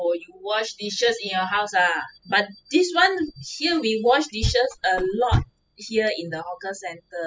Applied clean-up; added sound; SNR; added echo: classical method spectral subtraction.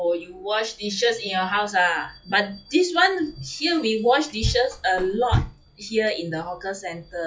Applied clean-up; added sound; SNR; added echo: classical method log-MMSE.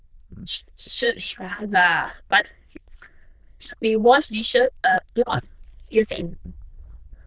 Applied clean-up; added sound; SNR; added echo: neural diffusion model UNIVERSE++.